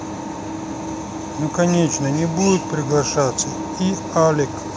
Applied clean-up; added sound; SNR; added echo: none; none; none; none.